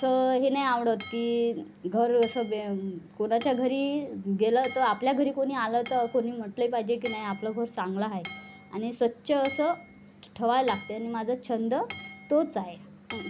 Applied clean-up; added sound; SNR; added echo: none; Hammer / Chink, clink; 10 dB; none.